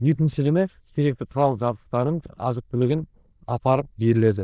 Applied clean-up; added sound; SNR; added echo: neural diffusion model UNIVERSE++.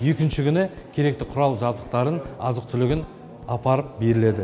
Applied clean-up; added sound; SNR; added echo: none; none; none; none.